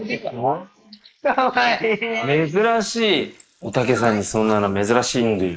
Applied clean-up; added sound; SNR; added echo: neural mask model Resemble Enhance denoiser.